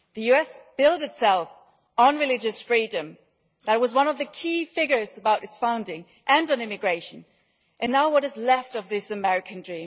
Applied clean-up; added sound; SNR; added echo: none; none; none; none.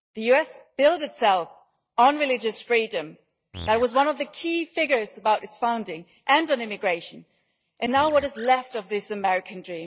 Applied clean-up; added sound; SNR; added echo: neural mask model DeepFilterNet 3.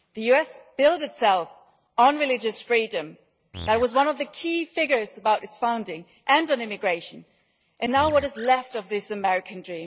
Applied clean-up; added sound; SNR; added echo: none; Animal; 15 dB; none.